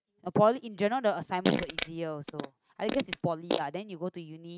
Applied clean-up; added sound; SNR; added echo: neural mask model RNNoise.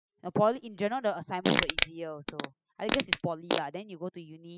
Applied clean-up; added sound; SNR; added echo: classical method spectral subtraction.